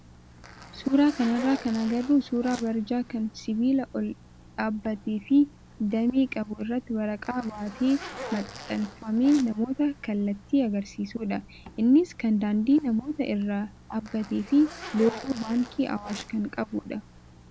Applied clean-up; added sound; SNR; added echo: none; Zipper (clothing); 17 dB; none.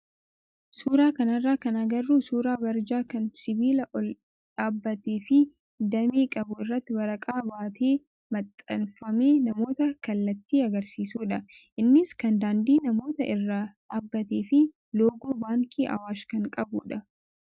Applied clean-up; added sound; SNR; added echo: none; none; none; none.